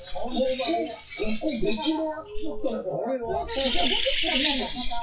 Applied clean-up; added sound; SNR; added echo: classical method WPE with log-MMSE.